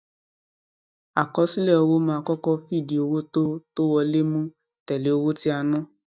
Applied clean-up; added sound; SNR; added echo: neural mask model DeepFilterNet 3.